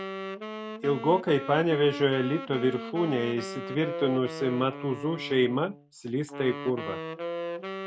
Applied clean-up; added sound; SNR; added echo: none; Wind instrument, woodwind instrument; 9 dB; none.